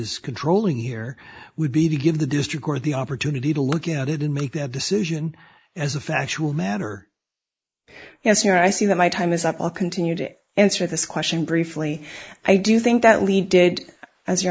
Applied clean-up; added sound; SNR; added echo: neural mask model Resemble Enhance denoiser.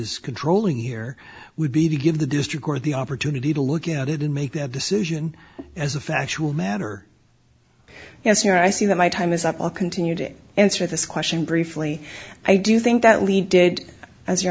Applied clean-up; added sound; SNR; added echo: none; none; none; none.